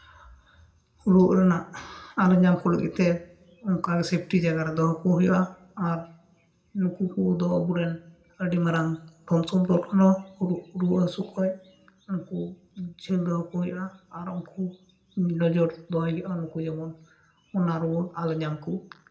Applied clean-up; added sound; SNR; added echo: none; none; none; reverberation time 0.5 s.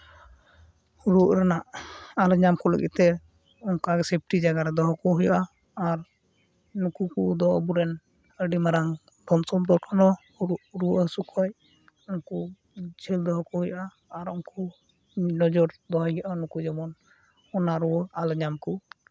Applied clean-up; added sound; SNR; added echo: none; none; none; none.